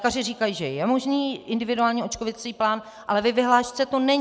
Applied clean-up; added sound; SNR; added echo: none; none; none; none.